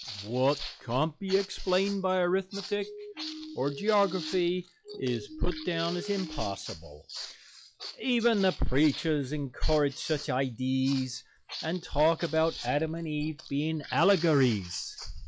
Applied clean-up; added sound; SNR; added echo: classical method log-MMSE.